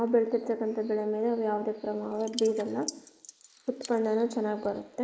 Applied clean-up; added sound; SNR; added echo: neural mask model Resemble Enhance denoiser.